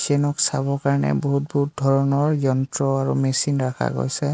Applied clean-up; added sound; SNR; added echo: none; none; none; none.